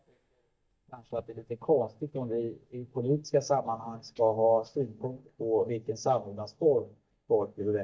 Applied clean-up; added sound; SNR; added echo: neural mask model DeepFilterNet 3.